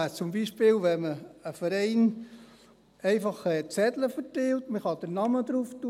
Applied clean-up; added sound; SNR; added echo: none; none; none; none.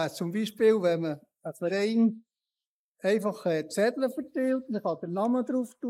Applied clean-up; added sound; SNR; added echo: neural mask model Resemble Enhance denoiser.